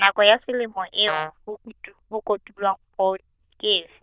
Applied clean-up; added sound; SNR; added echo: neural diffusion model UNIVERSE++.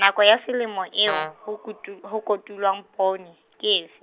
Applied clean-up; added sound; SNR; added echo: none; Brass instrument; 6 dB; none.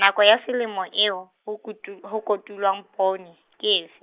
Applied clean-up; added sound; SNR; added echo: neural mask model Resemble Enhance denoiser.